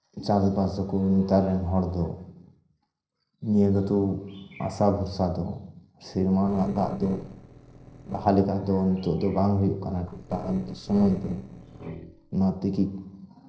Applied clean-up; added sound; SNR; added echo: neural separator model SepFormer DNS4.